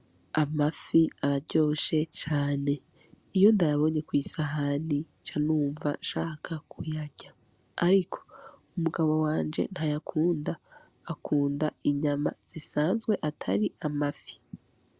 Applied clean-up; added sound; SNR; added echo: none; none; none; none.